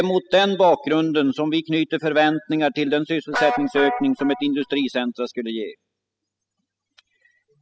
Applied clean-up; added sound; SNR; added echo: classical method spectral subtraction.